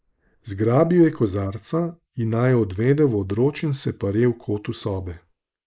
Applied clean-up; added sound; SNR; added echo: neural mask model Resemble Enhance denoiser.